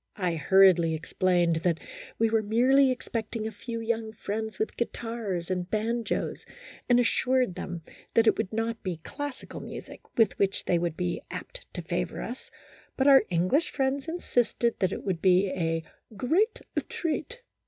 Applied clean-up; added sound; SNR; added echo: none; none; none; none.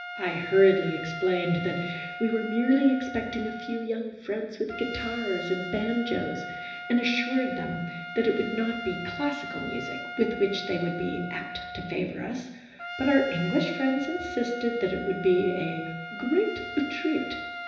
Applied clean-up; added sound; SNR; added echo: none; Trumpet; 10 dB; reverberation time 1.0 s.